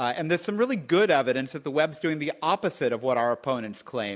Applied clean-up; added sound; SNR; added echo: none; none; none; none.